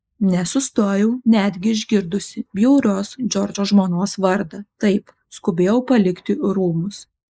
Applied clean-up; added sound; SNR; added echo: neural mask model Resemble Enhance denoiser.